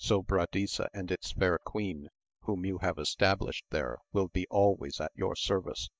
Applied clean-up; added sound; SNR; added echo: neural mask model DeepFilterNet 3.